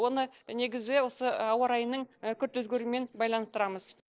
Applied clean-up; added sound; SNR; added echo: neural separator model SepFormer DNS4.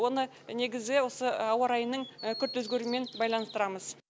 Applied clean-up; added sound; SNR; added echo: none; Bird vocalization, bird call, bird song; 15 dB; none.